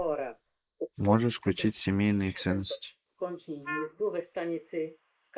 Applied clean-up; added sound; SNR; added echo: neural mask model Resemble Enhance denoiser.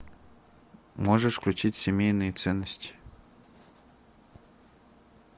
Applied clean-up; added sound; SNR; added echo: none; none; none; none.